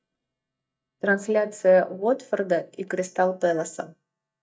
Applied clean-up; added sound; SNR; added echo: neural mask model DeepFilterNet 3.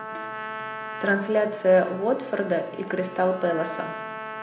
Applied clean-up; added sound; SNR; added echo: none; Trumpet; 11 dB; reverberation time 0.9 s.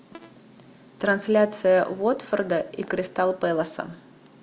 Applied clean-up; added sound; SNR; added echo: none; none; none; none.